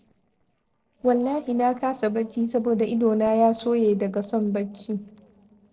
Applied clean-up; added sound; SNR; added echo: neural separator model SepFormer DNS4.